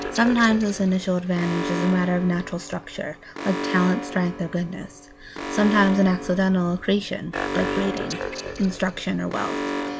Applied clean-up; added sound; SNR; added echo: none; Alarm; 8 dB; none.